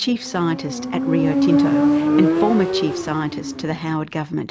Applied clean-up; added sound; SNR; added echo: none; Motorcycle; -2 dB; none.